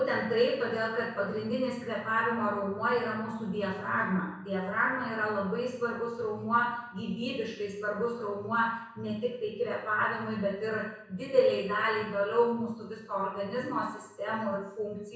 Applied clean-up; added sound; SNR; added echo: none; none; none; reverberation time 0.6 s.